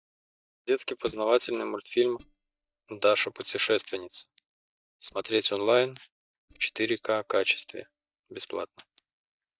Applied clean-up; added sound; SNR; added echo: neural mask model DeepFilterNet 3.